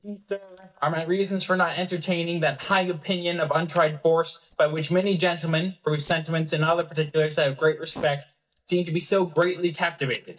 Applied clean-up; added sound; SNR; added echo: neural mask model DeepFilterNet 3.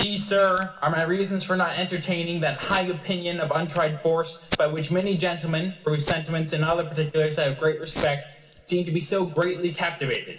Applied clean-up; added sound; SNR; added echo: none; Packing tape, duct tape; 16 dB; reverberation time 2.3 s.